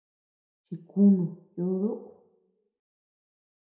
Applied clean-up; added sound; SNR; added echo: none; none; none; reverberation time 0.6 s.